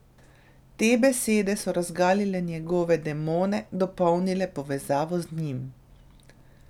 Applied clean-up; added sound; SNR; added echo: none; none; none; none.